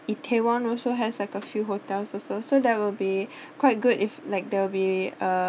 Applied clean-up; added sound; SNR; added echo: none; none; none; none.